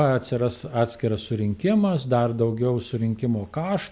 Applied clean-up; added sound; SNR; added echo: none; none; none; none.